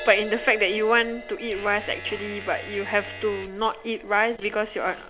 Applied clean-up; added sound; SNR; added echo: none; Crash cymbal + Domestic sounds, home sounds; 14 dB; none.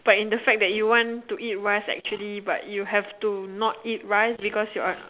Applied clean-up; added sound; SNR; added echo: none; none; none; none.